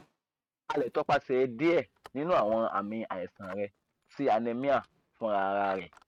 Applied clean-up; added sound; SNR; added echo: neural mask model RNNoise.